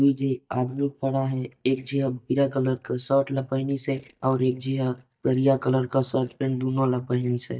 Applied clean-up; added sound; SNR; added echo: neural mask model DeepFilterNet 3.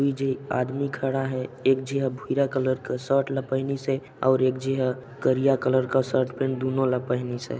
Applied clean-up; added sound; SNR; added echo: none; none; none; none.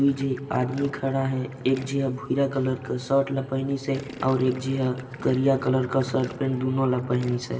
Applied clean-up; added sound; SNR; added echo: none; Gurgling; 19 dB; reverberation time 0.9 s.